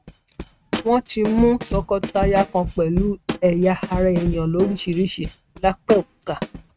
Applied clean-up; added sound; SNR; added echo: neural mask model RNNoise.